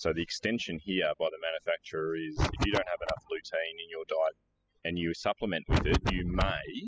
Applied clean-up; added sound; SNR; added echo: classical method spectral subtraction.